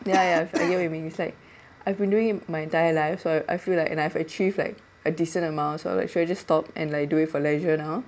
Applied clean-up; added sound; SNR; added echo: none; Cough; 6 dB; none.